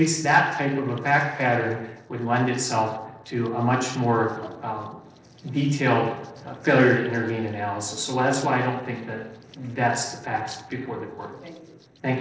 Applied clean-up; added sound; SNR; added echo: neural separator model SepFormer DNS4.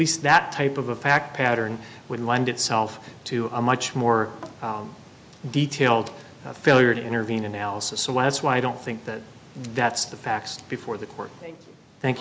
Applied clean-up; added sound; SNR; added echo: none; none; none; none.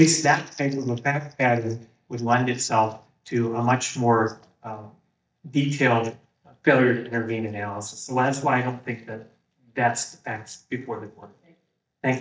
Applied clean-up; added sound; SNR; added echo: neural mask model DeepFilterNet 3.